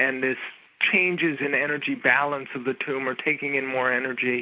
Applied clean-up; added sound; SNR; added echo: none; none; none; none.